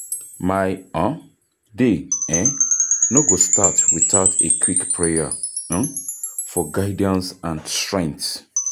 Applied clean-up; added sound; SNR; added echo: none; Wind chime / Percussion; -1 dB; none.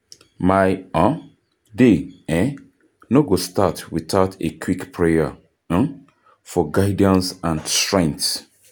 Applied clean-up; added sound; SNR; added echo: none; none; none; none.